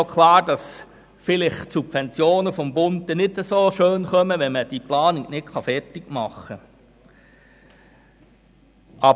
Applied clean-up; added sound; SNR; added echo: none; none; none; none.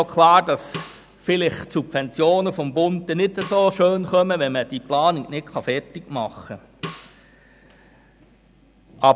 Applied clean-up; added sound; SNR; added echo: none; Snare drum; 18 dB; none.